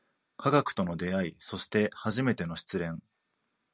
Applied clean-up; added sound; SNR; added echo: none; none; none; none.